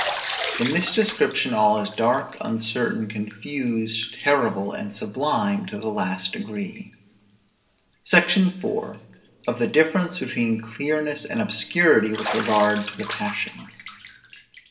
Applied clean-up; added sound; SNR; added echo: none; Bathtub (filling or washing); 13 dB; reverberation time 2.0 s.